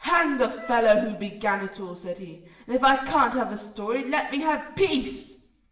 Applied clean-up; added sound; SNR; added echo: none; Wind instrument, woodwind instrument; 20 dB; reverberation time 0.8 s.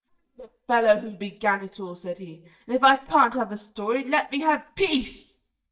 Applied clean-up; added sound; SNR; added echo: neural mask model DeepFilterNet 3.